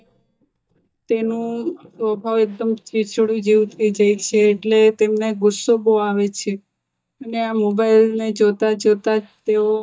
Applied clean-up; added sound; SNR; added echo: neural mask model DeepFilterNet 3.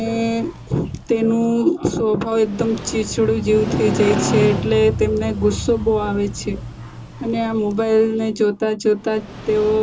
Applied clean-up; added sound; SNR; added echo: none; Motorcycle; 9 dB; reverberation time 0.2 s.